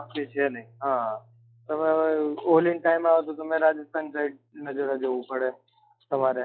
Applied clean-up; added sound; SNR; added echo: classical method log-MMSE.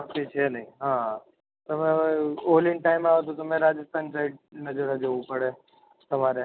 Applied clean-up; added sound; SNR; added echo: none; none; none; none.